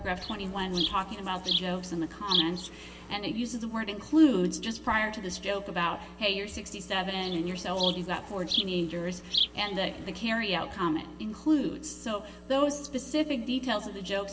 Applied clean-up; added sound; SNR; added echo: none; Insect; 4 dB; reverberation time 1.6 s.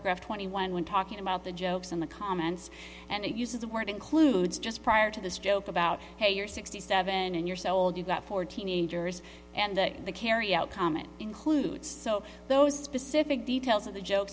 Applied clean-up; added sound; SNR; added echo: none; none; none; none.